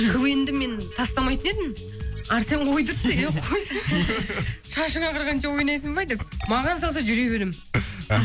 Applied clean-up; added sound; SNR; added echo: none; Chink, clink + Chink, clink; 18 dB; none.